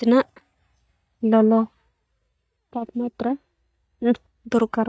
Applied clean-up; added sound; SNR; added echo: neural mask model DeepFilterNet 3.